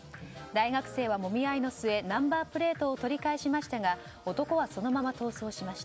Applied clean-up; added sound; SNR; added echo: none; none; none; none.